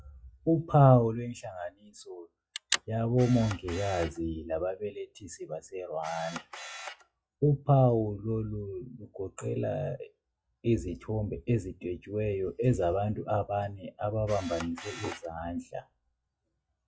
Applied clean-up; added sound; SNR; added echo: classical method log-MMSE.